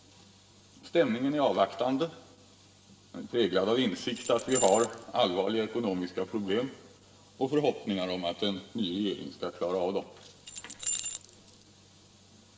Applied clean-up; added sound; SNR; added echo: none; Keys jangling; 7 dB; reverberation time 0.7 s.